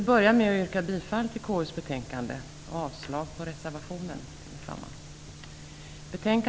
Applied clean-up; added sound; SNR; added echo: none; none; none; none.